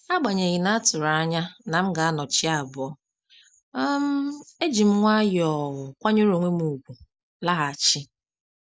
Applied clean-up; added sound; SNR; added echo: none; none; none; none.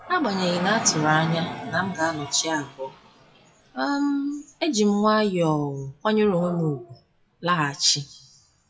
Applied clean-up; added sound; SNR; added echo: classical method WPE with log-MMSE.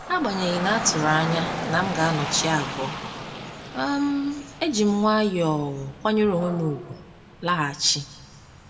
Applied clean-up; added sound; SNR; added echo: none; Rain / Dog; 9 dB; reverberation time 1.0 s.